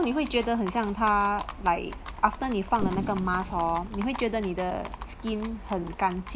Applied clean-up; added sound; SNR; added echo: none; Fireworks + Livestock, farm animals, working animals; 12 dB; none.